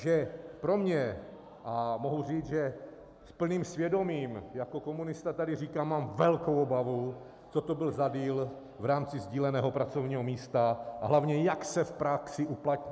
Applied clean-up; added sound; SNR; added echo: none; none; none; none.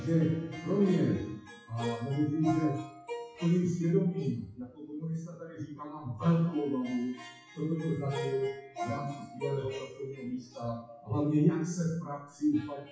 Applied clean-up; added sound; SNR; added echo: classical method WPE with log-MMSE.